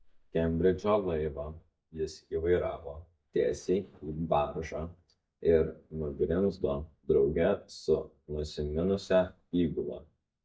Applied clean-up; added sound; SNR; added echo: neural mask model DeepFilterNet 3.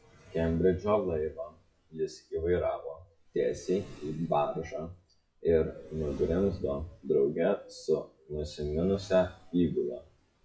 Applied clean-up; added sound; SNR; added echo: classical method WPE with log-MMSE.